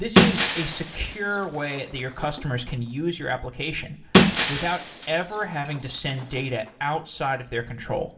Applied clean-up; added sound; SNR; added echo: none; Shatter; -3 dB; reverberation time 0.7 s.